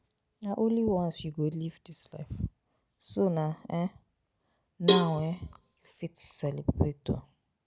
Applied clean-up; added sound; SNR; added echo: none; Cowbell; -4 dB; none.